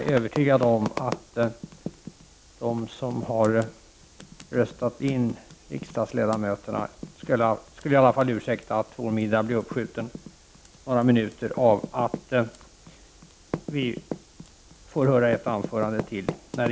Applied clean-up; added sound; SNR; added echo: none; Typing; 13 dB; none.